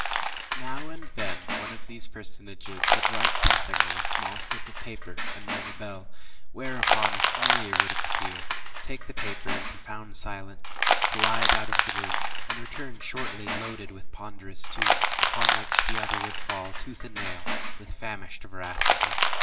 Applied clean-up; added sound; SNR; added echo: none; Crushing; -1 dB; reverberation time 1.8 s.